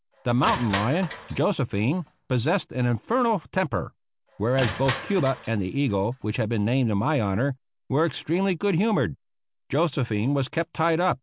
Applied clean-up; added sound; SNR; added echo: none; Crushing; 13 dB; none.